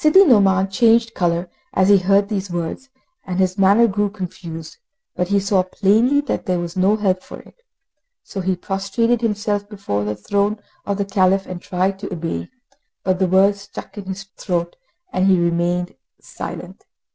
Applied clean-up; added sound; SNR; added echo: none; none; none; none.